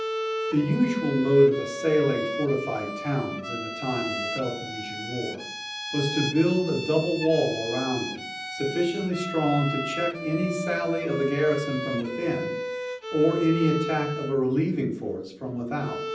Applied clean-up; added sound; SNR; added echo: none; Bowed string instrument; 7 dB; reverberation time 0.6 s.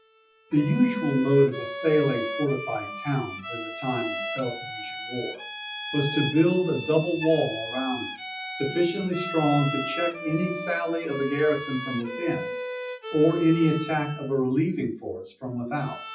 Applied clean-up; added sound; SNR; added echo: classical method WPE with log-MMSE.